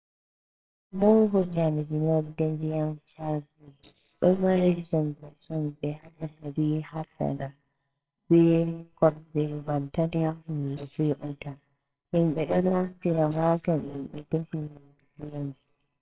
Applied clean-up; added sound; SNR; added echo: neural separator model SepFormer WHAMR!.